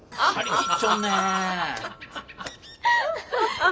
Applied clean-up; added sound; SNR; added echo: none; none; none; none.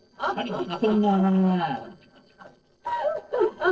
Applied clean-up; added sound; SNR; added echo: neural separator model SepFormer DNS4.